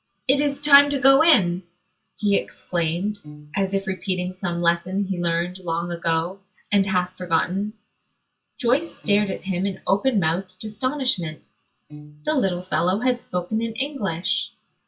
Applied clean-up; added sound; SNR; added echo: classical method WPE with log-MMSE.